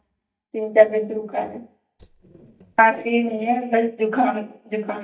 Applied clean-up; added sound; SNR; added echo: neural mask model DeepFilterNet 3.